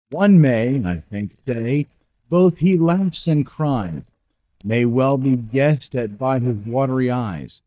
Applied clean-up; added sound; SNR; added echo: neural mask model DeepFilterNet 3.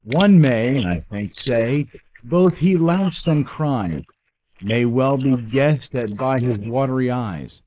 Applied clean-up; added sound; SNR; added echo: neural mask model Resemble Enhance denoiser.